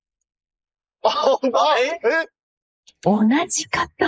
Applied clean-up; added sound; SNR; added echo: neural mask model Resemble Enhance denoiser.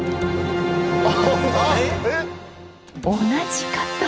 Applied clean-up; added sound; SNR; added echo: none; Slam / Wood; 19 dB; none.